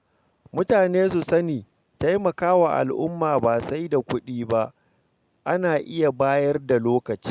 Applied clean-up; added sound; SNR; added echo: none; none; none; none.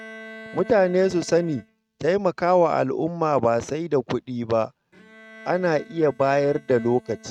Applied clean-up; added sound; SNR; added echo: neural mask model RNNoise.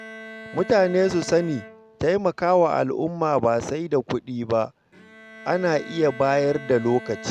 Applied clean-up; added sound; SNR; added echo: none; Bowed string instrument; 19 dB; none.